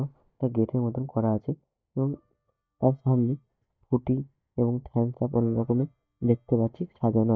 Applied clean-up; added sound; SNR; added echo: neural mask model DeepFilterNet 3.